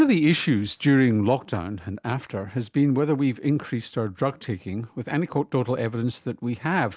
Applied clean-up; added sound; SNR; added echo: none; none; none; none.